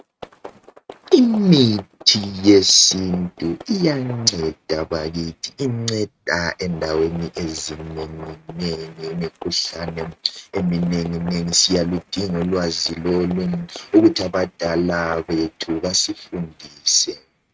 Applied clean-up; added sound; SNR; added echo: neural mask model RNNoise.